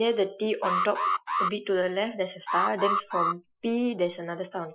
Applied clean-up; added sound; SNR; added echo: classical method Wiener filter.